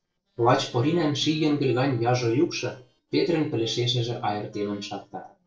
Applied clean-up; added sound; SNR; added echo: neural separator model SepFormer DNS4.